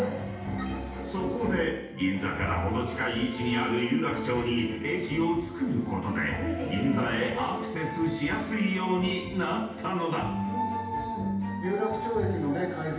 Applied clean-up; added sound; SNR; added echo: none; none; none; reverberation time 0.9 s.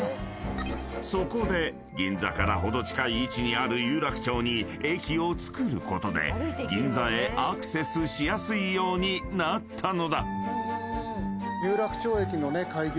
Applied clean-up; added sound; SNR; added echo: none; none; none; none.